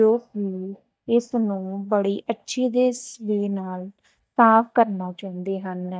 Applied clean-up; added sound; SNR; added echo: neural mask model DeepFilterNet 3.